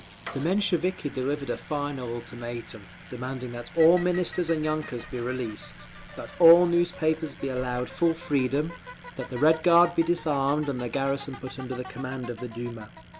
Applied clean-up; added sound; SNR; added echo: none; Bicycle; 16 dB; none.